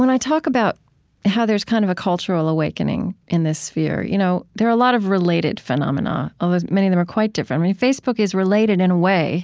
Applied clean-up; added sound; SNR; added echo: none; none; none; none.